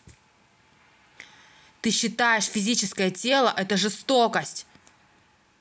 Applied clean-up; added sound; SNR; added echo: none; none; none; none.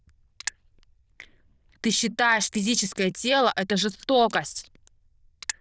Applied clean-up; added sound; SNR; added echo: neural diffusion model UNIVERSE++.